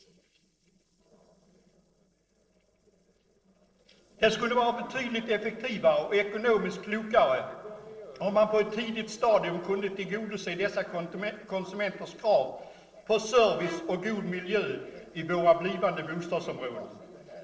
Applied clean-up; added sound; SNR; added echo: neural separator model SepFormer DNS4.